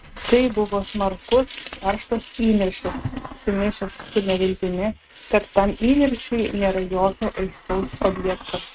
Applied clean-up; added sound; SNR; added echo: neural mask model RNNoise.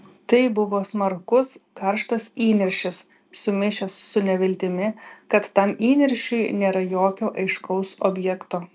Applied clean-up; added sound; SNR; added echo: none; none; none; none.